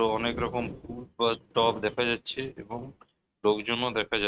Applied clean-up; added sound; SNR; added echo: neural mask model RNNoise.